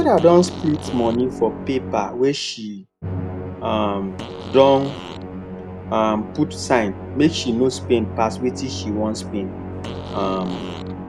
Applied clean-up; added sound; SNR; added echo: none; Musical instrument + Fart; 9 dB; none.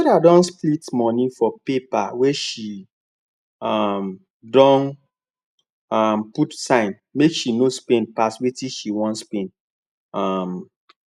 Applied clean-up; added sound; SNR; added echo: none; none; none; none.